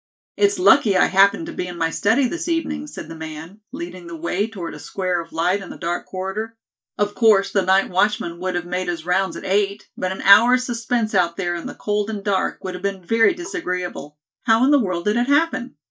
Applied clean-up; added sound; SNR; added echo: neural mask model DeepFilterNet 3.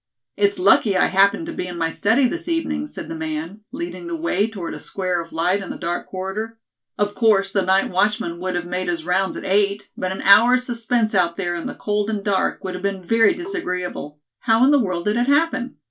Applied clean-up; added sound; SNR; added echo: none; Marimba, xylophone; 15 dB; reverberation time 0.2 s.